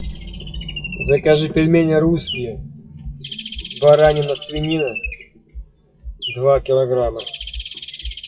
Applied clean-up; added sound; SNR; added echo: classical method WPE with log-MMSE.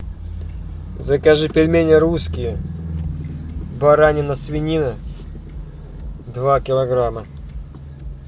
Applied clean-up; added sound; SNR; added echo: none; none; none; none.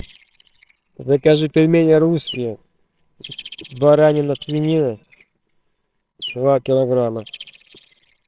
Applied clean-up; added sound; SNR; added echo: neural separator model SepFormer WHAMR!.